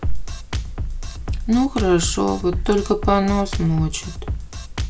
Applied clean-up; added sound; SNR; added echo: none; Drum kit; 7 dB; none.